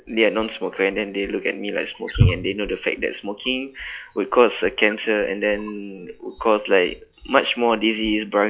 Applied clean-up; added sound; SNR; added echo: classical method log-MMSE.